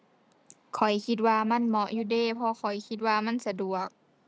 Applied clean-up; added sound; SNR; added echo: none; none; none; none.